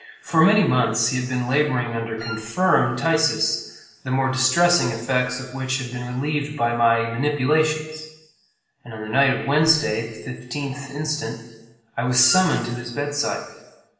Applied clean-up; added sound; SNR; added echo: none; Wind instrument, woodwind instrument; 14 dB; reverberation time 1.1 s.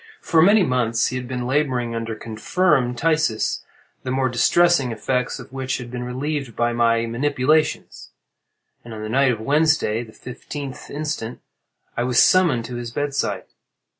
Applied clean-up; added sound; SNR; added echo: none; none; none; none.